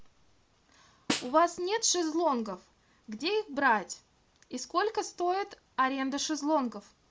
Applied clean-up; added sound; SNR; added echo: none; Snare drum; 7 dB; none.